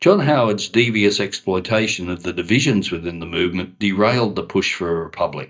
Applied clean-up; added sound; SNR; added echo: neural mask model DeepFilterNet 3.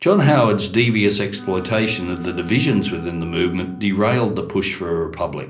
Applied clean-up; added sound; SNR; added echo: none; Wind instrument, woodwind instrument; 19 dB; reverberation time 0.5 s.